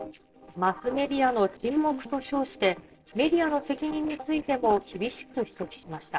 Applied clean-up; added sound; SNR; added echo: neural separator model SepFormer DNS4.